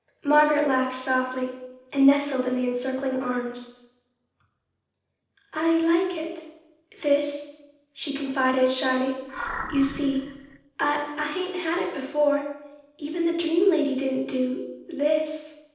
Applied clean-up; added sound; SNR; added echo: neural separator model SepFormer DNS4.